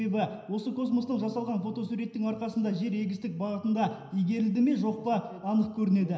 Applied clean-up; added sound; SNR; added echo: none; none; none; reverberation time 0.9 s.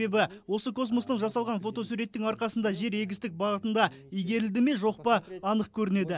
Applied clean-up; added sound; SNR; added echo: none; none; none; none.